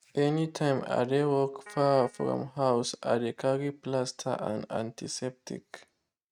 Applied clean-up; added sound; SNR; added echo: neural mask model RNNoise.